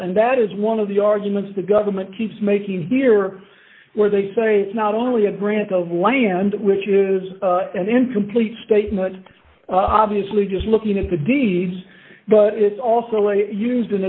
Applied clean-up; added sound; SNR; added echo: neural mask model Resemble Enhance denoiser.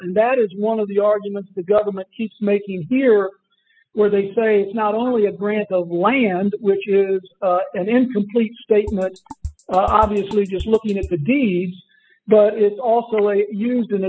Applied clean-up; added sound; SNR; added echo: classical method spectral subtraction.